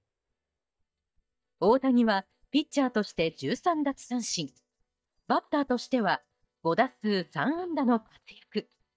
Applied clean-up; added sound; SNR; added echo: neural mask model DeepFilterNet 3.